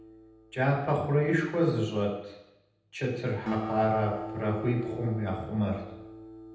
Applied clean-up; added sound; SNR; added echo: none; Acoustic guitar; 11 dB; reverberation time 0.9 s.